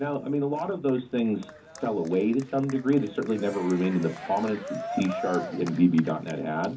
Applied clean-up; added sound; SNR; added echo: none; Cheering; 14 dB; reverberation time 0.3 s.